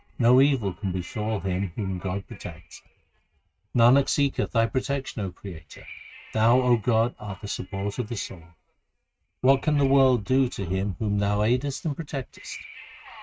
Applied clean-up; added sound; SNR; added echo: neural mask model RNNoise.